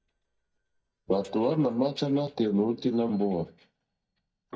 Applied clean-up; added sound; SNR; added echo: neural mask model DeepFilterNet 3.